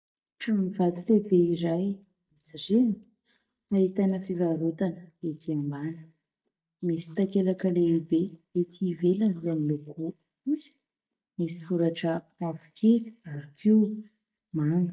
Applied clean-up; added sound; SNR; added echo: neural mask model DeepFilterNet 3.